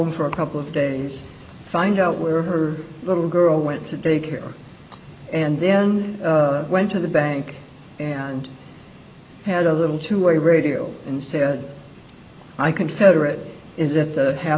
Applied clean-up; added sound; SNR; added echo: none; none; none; none.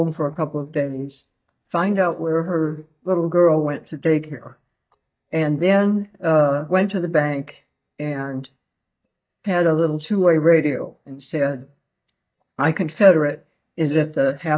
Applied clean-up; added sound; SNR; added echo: neural mask model DeepFilterNet 3.